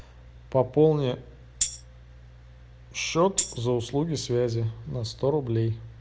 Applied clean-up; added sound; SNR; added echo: none; Tambourine; 2 dB; none.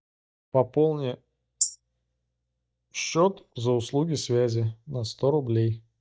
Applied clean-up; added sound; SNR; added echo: neural mask model DeepFilterNet 3.